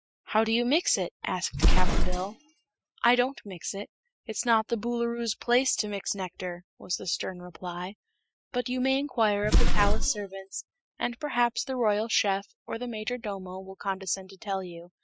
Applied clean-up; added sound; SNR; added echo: classical method Wiener filter.